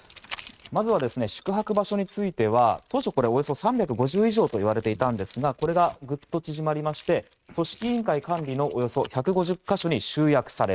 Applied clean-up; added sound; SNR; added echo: neural mask model RNNoise.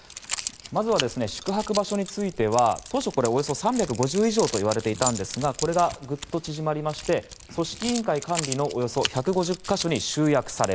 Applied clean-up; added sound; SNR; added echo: none; Keys jangling; 11 dB; none.